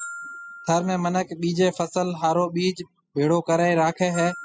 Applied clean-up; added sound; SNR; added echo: classical method spectral subtraction.